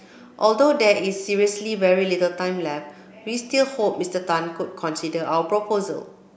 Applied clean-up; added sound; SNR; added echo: none; none; none; none.